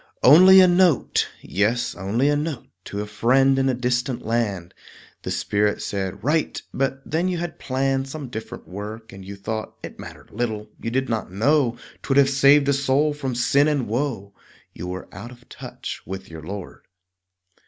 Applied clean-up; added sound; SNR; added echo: none; none; none; none.